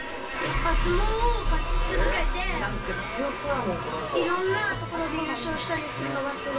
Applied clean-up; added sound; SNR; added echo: none; Wind instrument, woodwind instrument; 17 dB; reverberation time 0.2 s.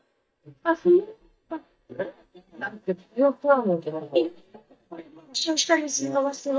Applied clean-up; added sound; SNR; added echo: neural mask model DeepFilterNet 3.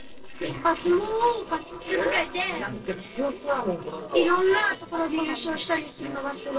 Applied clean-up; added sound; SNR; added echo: neural separator model SepFormer DNS4.